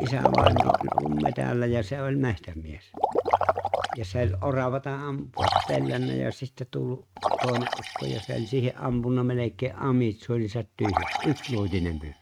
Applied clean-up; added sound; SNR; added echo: neural mask model RNNoise.